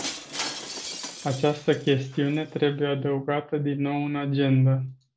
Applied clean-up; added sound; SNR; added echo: none; Shatter; 14 dB; none.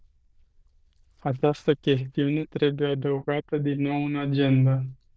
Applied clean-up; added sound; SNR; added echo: neural diffusion model UNIVERSE++.